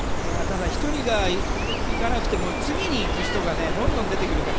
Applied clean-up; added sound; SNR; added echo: none; Bird; -4 dB; none.